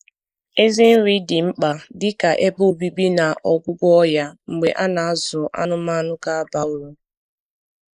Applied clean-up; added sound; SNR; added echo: neural mask model Resemble Enhance denoiser.